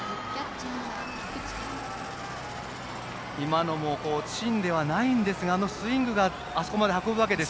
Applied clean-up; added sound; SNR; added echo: none; Idling / Engine starting; 16 dB; none.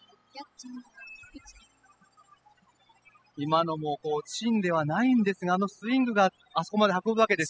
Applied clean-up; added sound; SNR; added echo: classical method spectral subtraction.